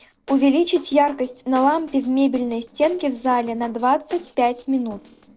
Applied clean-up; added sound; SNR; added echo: neural separator model SepFormer DNS4.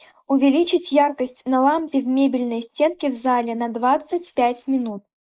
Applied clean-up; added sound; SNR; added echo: neural mask model Resemble Enhance denoiser.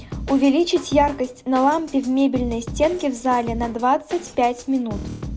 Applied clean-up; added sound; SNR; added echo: none; Drum kit; 13 dB; none.